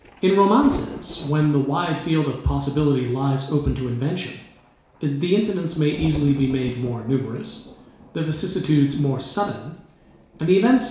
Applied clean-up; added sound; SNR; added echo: none; Thunder; 18 dB; reverberation time 0.7 s.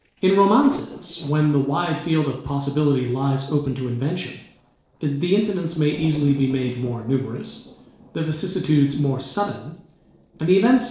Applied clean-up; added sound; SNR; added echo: neural separator model SepFormer DNS4.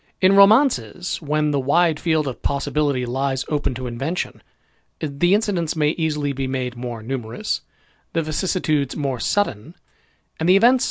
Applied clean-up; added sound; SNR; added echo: none; none; none; none.